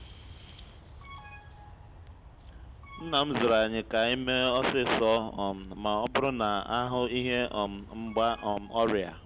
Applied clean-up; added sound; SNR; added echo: none; Aircraft + Alarm; 18 dB; none.